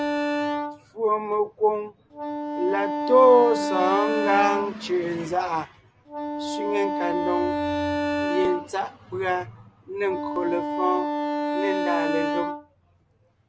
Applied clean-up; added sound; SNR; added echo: none; Wind instrument, woodwind instrument; 3 dB; none.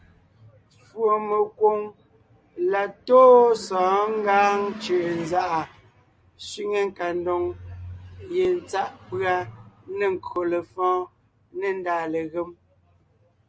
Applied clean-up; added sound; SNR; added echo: none; none; none; none.